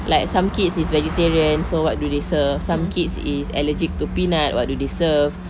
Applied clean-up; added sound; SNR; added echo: none; Car passing by; 18 dB; none.